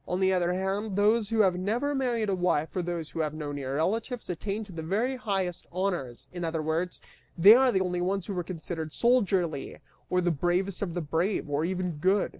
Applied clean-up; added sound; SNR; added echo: none; none; none; none.